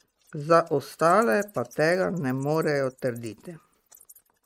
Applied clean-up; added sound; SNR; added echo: neural mask model RNNoise.